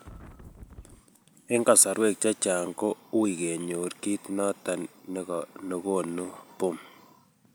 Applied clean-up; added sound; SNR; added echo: none; Wind; 17 dB; none.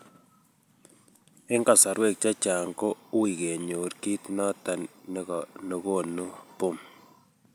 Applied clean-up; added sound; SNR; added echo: none; none; none; none.